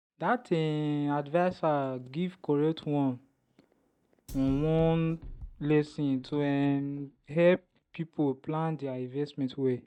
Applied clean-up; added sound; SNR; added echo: neural mask model DeepFilterNet 3.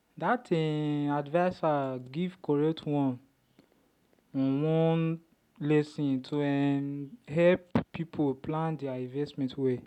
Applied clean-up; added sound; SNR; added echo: none; none; none; none.